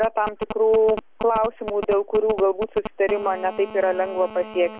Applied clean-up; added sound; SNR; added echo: none; Telephone; 13 dB; none.